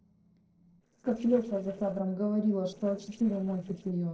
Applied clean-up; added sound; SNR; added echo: neural separator model SepFormer DNS4.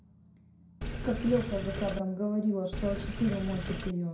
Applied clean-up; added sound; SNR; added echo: none; Sink (filling or washing); 4 dB; reverberation time 0.5 s.